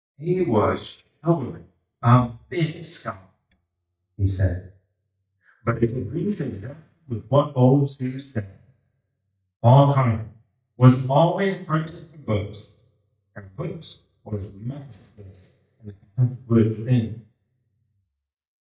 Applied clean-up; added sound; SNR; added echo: neural mask model DeepFilterNet 3.